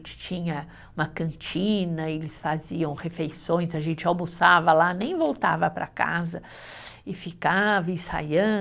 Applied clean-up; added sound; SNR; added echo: none; none; none; none.